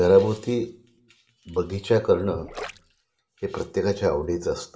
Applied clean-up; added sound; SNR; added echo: none; Gurgling; 15 dB; reverberation time 0.3 s.